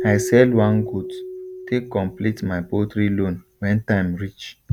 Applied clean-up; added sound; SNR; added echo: none; Keyboard (musical); 11 dB; none.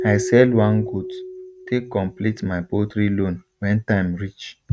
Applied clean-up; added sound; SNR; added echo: neural mask model RNNoise.